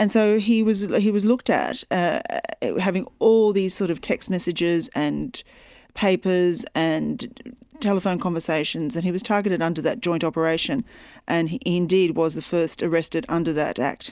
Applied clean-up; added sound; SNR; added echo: none; Chime; 9 dB; none.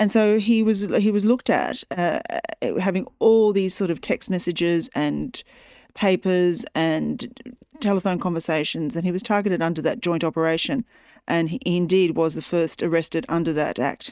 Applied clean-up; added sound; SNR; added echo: neural mask model RNNoise.